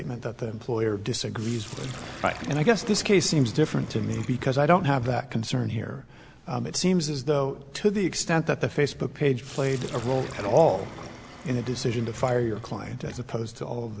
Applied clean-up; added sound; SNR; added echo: none; Sink (filling or washing); 17 dB; none.